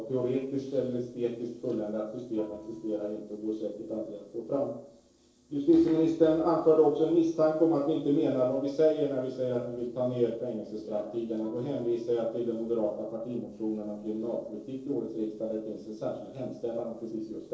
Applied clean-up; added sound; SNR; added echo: neural separator model SepFormer DNS4.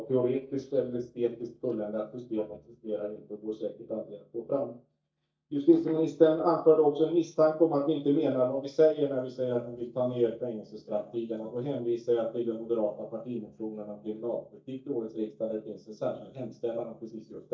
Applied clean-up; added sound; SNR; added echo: neural mask model DeepFilterNet 3.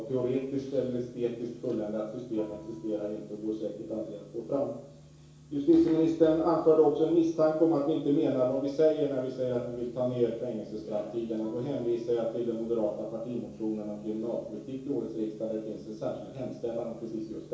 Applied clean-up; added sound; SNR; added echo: none; Guitar; 18 dB; reverberation time 0.6 s.